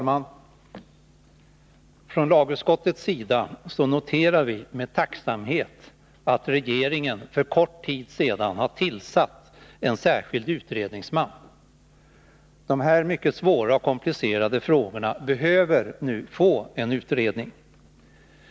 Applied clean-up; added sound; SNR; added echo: none; none; none; none.